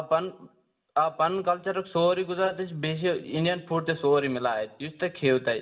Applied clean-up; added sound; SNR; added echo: none; none; none; reverberation time 0.6 s.